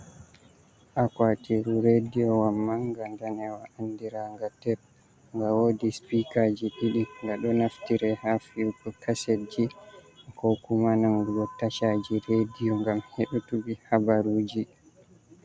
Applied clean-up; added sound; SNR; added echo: none; none; none; none.